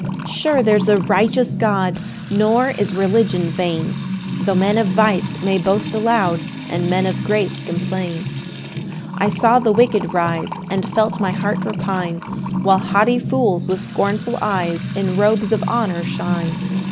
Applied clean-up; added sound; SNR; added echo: none; Trickle, dribble / Water tap, faucet / Music; 5 dB; none.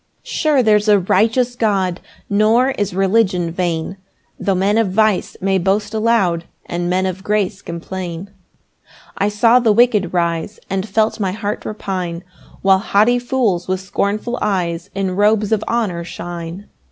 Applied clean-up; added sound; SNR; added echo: none; none; none; none.